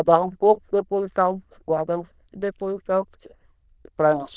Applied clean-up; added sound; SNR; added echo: neural diffusion model UNIVERSE++.